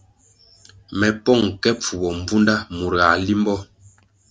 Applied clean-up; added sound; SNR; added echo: none; none; none; none.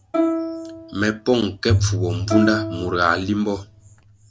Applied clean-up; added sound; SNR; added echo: none; Bowed string instrument + Plucked string instrument; 1 dB; none.